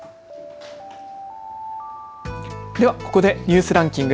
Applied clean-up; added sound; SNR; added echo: none; Alarm; 16 dB; none.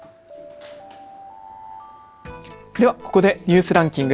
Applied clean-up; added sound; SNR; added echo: neural separator model SepFormer DNS4.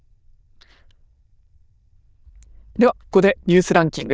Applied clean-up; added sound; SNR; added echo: neural diffusion model UNIVERSE++.